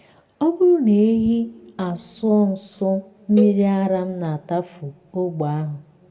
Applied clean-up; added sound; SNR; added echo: none; Cowbell; 12 dB; reverberation time 1.4 s.